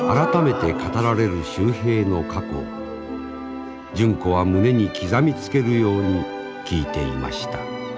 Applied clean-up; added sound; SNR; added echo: none; none; none; none.